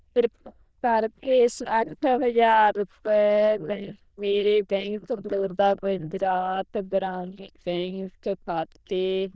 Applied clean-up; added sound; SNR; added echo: neural diffusion model UNIVERSE++.